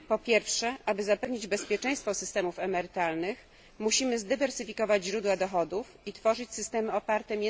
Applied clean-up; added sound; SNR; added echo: none; none; none; none.